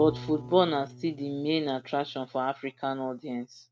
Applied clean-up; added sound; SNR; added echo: none; Bowed string instrument; 16 dB; none.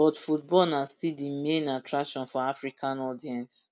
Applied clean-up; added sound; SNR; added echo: none; none; none; none.